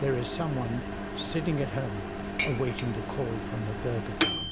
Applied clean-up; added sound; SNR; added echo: none; Dishes, pots, and pans + Microwave oven; -4 dB; none.